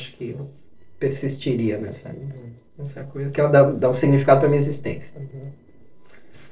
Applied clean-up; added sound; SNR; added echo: neural separator model SepFormer DNS4.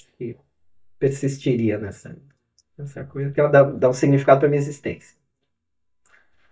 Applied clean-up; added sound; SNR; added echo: neural mask model DeepFilterNet 3.